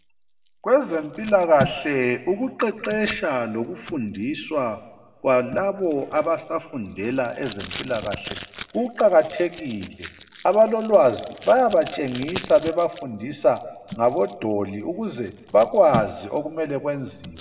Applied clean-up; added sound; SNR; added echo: none; Packing tape, duct tape; 16 dB; reverberation time 1.0 s.